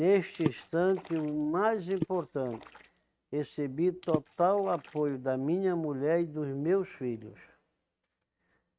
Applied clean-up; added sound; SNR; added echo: neural mask model RNNoise.